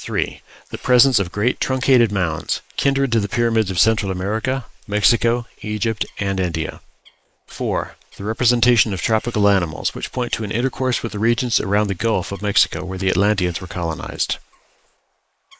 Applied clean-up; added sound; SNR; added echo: neural mask model Resemble Enhance denoiser.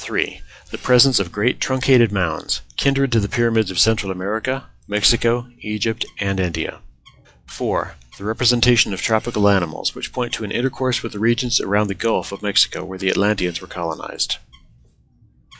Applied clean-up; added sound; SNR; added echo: classical method log-MMSE.